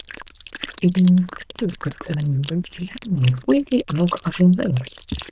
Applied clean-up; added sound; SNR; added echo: neural diffusion model UNIVERSE++.